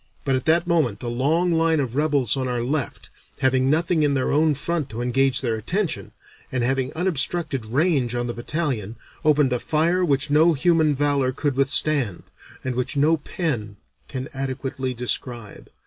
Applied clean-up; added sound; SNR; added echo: none; none; none; none.